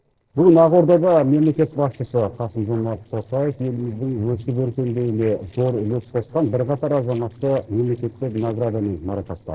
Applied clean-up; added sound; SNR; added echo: neural separator model SepFormer DNS4.